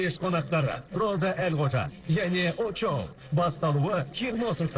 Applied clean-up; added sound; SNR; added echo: neural separator model SepFormer DNS4.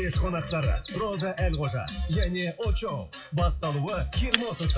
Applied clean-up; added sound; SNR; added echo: classical method WPE with log-MMSE.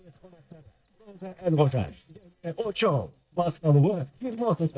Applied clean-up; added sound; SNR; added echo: neural mask model DeepFilterNet 3.